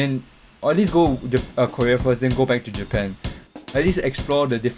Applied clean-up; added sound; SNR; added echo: none; Drum / Drum kit; 11 dB; none.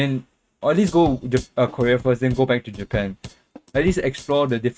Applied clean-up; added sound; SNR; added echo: neural mask model RNNoise.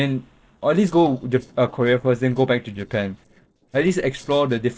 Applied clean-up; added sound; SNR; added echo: neural separator model SepFormer DNS4.